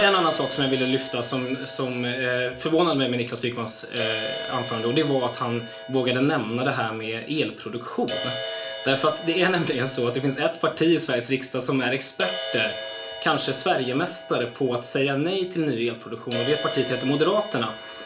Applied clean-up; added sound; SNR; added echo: none; Crash cymbal; 10 dB; reverberation time 0.3 s.